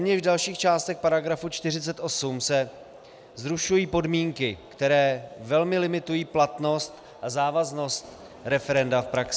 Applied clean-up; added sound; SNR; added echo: none; none; none; none.